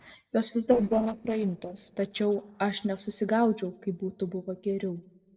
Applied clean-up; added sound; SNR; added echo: neural separator model SepFormer DNS4.